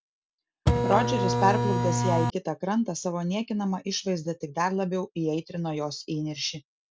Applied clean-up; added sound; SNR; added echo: none; Printer; -4 dB; none.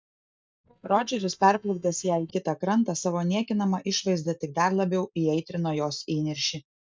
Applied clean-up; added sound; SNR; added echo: neural mask model DeepFilterNet 3.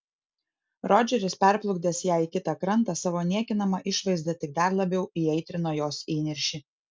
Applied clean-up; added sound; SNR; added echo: none; none; none; none.